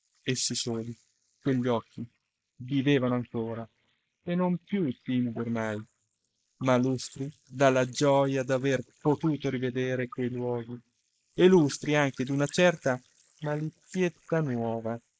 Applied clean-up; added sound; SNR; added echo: neural mask model Resemble Enhance denoiser.